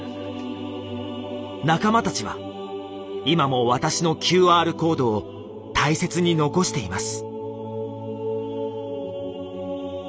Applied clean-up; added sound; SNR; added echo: none; none; none; none.